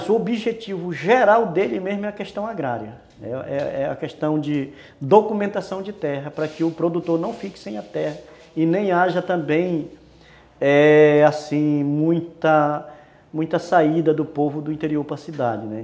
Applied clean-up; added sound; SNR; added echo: none; none; none; none.